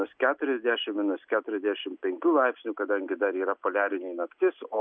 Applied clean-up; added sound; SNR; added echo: none; none; none; none.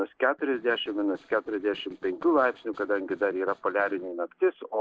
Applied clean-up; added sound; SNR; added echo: neural separator model SepFormer DNS4.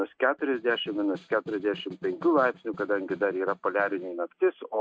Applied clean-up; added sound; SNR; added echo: neural mask model RNNoise.